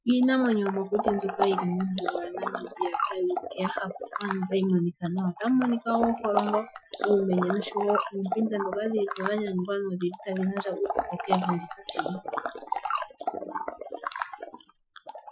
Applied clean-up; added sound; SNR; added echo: classical method Wiener filter.